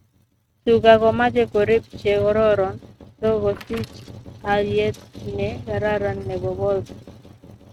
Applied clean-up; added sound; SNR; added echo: neural mask model RNNoise.